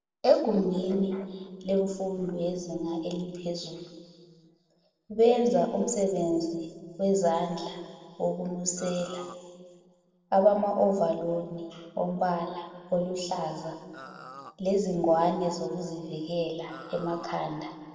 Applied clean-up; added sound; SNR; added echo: neural separator model SepFormer DNS4.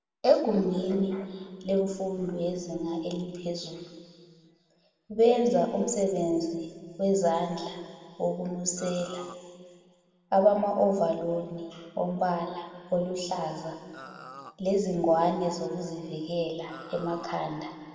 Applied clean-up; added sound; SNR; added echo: none; Burping, eructation; 17 dB; reverberation time 1.9 s.